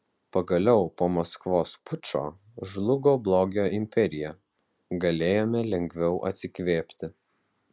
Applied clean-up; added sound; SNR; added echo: none; none; none; none.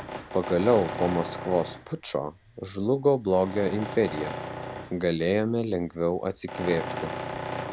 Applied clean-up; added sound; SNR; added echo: none; Tools; 10 dB; none.